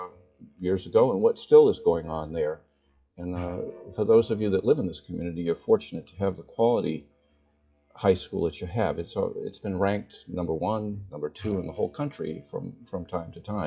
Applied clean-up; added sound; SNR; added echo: classical method WPE with log-MMSE.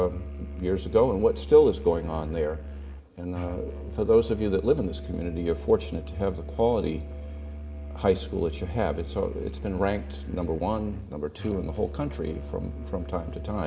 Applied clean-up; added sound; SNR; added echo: none; Musical instrument; 9 dB; reverberation time 1.2 s.